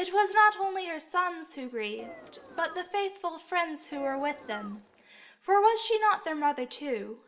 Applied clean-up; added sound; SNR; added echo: none; Engine; 18 dB; reverberation time 0.6 s.